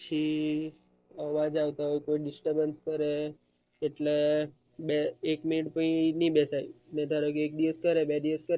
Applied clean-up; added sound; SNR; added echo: neural separator model SepFormer DNS4.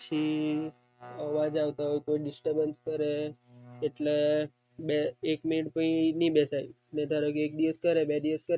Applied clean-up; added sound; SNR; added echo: neural mask model RNNoise.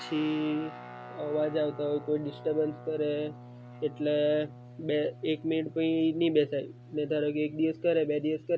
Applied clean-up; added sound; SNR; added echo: none; Guitar; 17 dB; none.